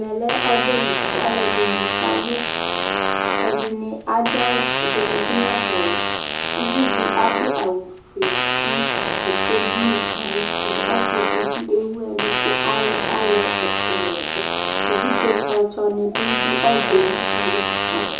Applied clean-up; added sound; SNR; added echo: none; Fart; -2 dB; reverberation time 0.6 s.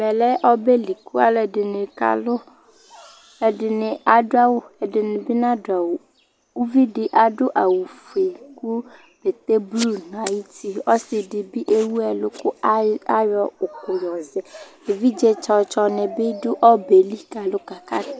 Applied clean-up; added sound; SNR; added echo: none; none; none; none.